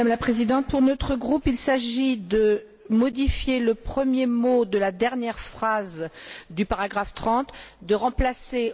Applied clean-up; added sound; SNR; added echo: none; none; none; none.